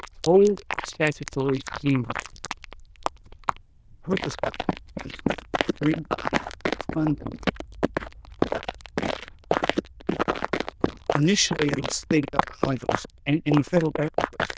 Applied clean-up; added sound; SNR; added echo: neural diffusion model UNIVERSE++.